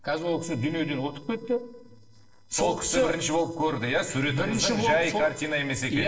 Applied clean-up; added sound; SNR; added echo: neural separator model SepFormer DNS4.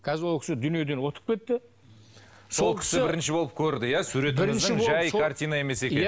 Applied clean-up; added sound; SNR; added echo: none; none; none; none.